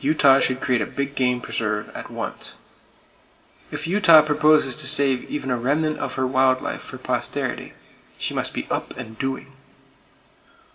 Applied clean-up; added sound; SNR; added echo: none; Cowbell; 17 dB; reverberation time 1.1 s.